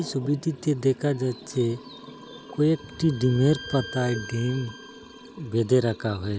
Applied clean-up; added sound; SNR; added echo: none; Bowed string instrument + Liquid; 16 dB; none.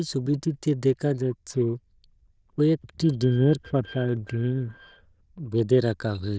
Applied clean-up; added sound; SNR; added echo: neural diffusion model UNIVERSE++.